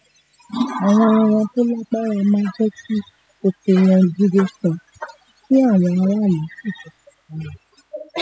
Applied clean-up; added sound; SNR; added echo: classical method spectral subtraction.